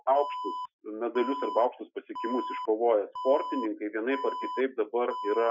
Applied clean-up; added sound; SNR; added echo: classical method Wiener filter.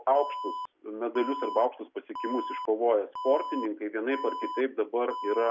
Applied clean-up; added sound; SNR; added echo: none; Alarm; 9 dB; none.